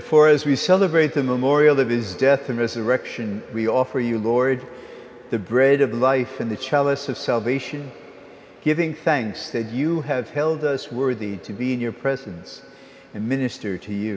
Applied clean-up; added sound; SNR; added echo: none; none; none; none.